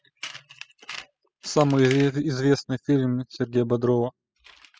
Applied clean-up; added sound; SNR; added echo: classical method spectral subtraction.